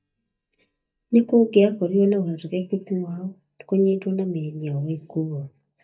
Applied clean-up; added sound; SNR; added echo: neural mask model DeepFilterNet 3.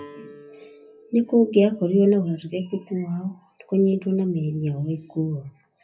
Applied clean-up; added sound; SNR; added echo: classical method WPE with log-MMSE.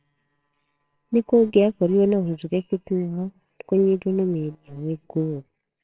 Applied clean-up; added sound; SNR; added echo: neural separator model SepFormer WHAMR!.